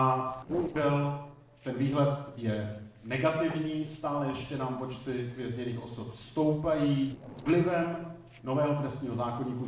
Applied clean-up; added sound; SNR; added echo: neural separator model SepFormer DNS4.